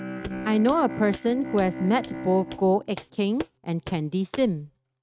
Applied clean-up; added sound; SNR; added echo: neural mask model RNNoise.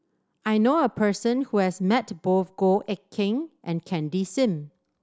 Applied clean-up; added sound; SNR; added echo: none; none; none; none.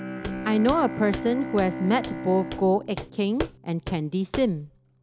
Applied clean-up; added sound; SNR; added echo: none; Walk, footsteps + Bowed string instrument; 9 dB; none.